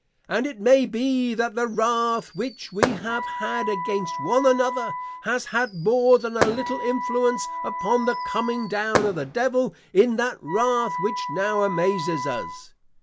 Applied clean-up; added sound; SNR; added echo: none; Wind instrument, woodwind instrument + Fireworks; 6 dB; none.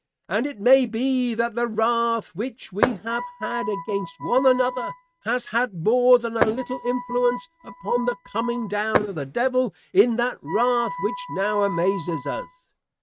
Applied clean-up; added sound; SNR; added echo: neural mask model RNNoise.